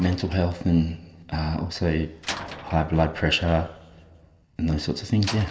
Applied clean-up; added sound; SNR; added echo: none; Slam; 16 dB; reverberation time 1.4 s.